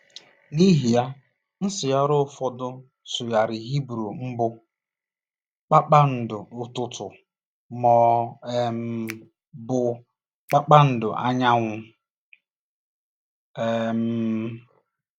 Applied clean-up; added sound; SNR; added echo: none; Finger snapping; 18 dB; none.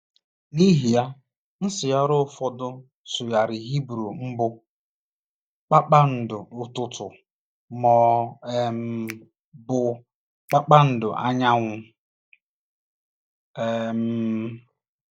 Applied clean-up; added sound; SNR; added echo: neural mask model DeepFilterNet 3.